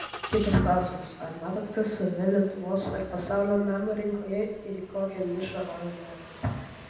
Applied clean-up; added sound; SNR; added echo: none; Engine starting; 16 dB; reverberation time 0.9 s.